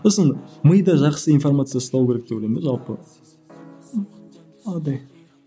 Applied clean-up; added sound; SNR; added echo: none; none; none; none.